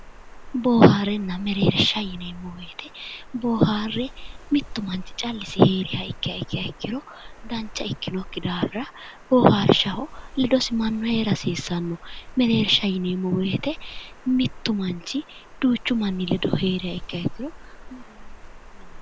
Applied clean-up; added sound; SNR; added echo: none; Water; 15 dB; none.